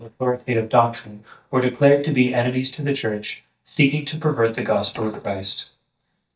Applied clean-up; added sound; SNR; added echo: neural mask model DeepFilterNet 3.